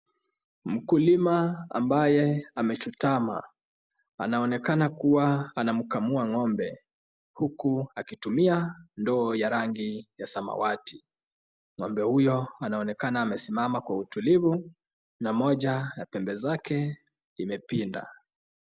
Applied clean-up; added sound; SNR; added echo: none; none; none; none.